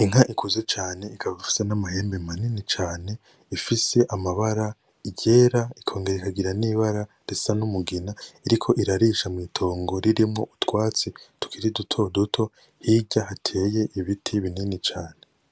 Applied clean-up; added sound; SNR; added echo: none; none; none; none.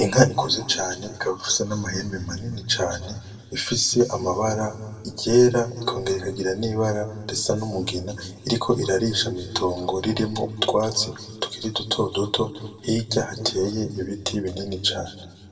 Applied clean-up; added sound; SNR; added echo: none; none; none; reverberation time 1.5 s.